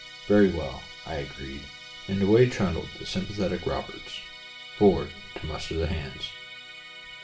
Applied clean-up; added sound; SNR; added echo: none; Musical instrument; 15 dB; reverberation time 0.3 s.